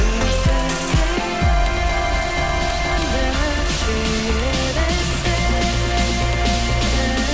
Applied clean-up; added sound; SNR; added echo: none; Engine / Mechanisms; 13 dB; none.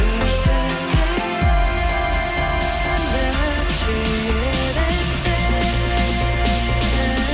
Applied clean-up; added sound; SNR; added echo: none; none; none; none.